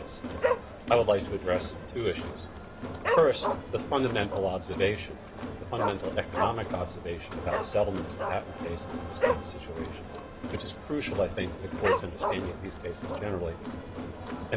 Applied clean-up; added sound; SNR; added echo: none; Dog + Crowd; 2 dB; none.